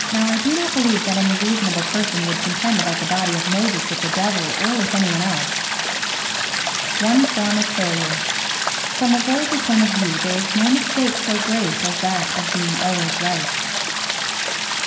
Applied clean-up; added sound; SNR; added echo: none; Stream; 0 dB; reverberation time 0.9 s.